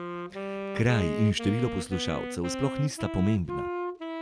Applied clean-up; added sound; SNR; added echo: none; Wind instrument, woodwind instrument; 5 dB; none.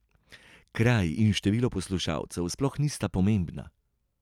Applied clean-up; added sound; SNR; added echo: none; none; none; none.